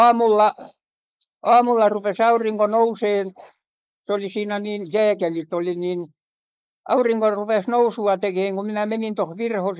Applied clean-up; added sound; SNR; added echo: neural mask model Resemble Enhance denoiser.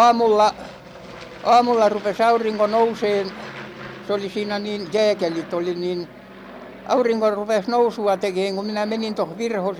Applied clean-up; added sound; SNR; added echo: none; Aircraft; 18 dB; none.